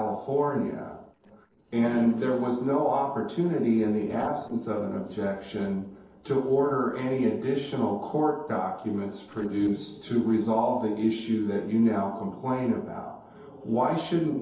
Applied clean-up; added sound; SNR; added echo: neural separator model SepFormer DNS4.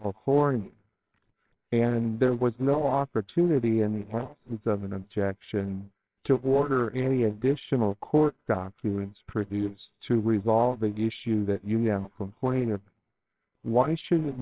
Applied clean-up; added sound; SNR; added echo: neural separator model SepFormer WHAMR!.